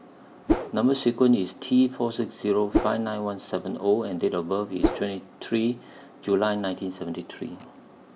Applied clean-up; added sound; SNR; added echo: none; Whoosh, swoosh, swish; -1 dB; none.